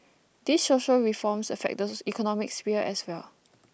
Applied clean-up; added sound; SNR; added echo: none; none; none; none.